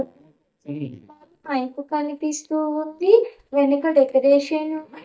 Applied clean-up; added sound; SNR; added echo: neural mask model DeepFilterNet 3.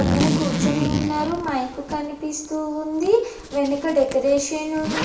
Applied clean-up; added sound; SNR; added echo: none; Zipper (clothing); 3 dB; reverberation time 0.9 s.